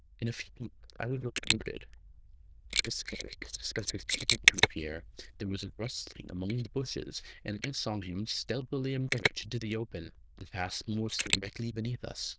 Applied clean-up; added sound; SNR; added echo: neural diffusion model UNIVERSE++.